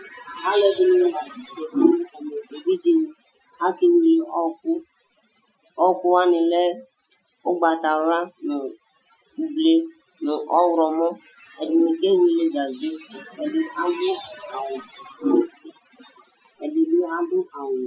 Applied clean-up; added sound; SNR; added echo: classical method Wiener filter.